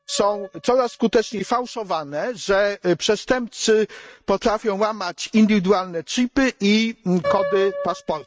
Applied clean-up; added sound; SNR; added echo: neural mask model RNNoise.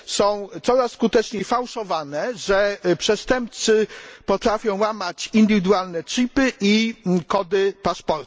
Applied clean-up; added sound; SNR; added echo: none; none; none; none.